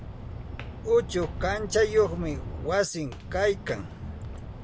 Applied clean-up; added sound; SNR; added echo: none; Walk, footsteps; 8 dB; none.